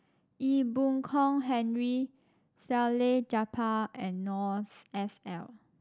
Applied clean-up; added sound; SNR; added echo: none; none; none; none.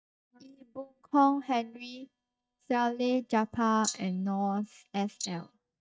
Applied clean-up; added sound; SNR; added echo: neural mask model DeepFilterNet 3.